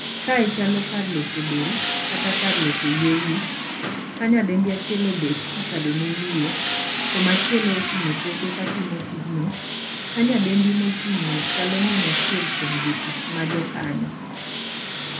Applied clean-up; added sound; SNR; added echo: none; Tools; 2 dB; reverberation time 0.3 s.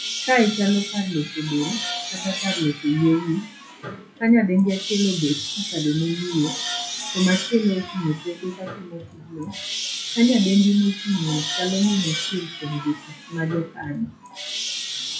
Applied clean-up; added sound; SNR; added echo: classical method WPE with log-MMSE.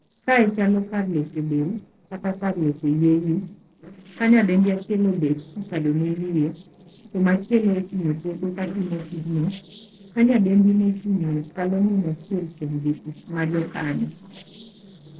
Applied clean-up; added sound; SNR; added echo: neural separator model SepFormer DNS4.